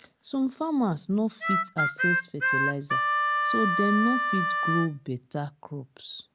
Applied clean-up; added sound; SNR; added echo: none; Harmonica; -3 dB; none.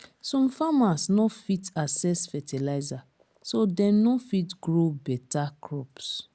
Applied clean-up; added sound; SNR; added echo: none; none; none; none.